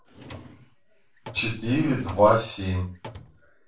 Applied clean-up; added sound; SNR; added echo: none; Drawer open or close; 19 dB; reverberation time 0.3 s.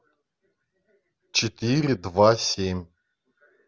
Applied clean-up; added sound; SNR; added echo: none; none; none; none.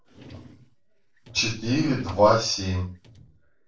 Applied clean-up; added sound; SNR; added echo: neural separator model SepFormer DNS4.